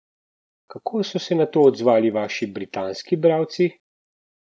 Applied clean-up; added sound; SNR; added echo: none; none; none; none.